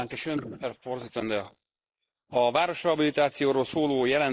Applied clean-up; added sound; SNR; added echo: neural mask model Resemble Enhance denoiser.